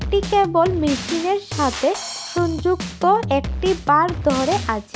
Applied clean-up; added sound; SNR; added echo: none; Drum kit; 8 dB; none.